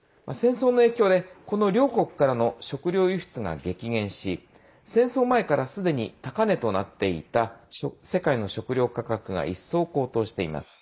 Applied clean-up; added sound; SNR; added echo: neural mask model Resemble Enhance denoiser.